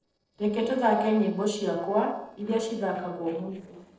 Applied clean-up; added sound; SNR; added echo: neural separator model SepFormer DNS4.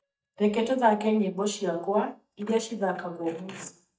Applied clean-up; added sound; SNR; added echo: neural mask model DeepFilterNet 3.